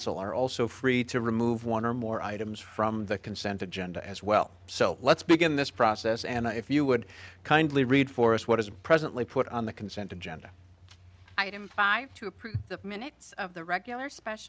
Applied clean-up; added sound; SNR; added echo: none; none; none; none.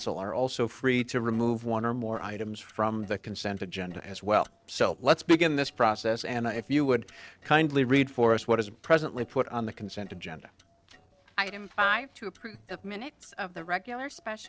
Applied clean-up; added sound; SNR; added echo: neural separator model SepFormer DNS4.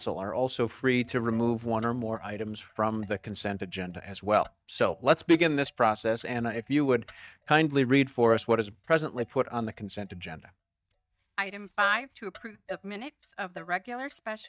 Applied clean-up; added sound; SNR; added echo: neural mask model DeepFilterNet 3.